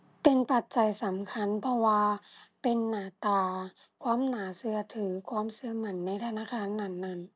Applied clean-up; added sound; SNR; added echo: none; none; none; none.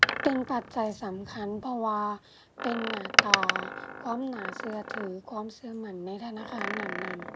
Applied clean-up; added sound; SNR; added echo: none; Door; -2 dB; none.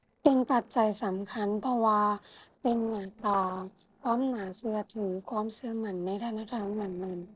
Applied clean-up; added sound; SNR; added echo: neural separator model SepFormer DNS4.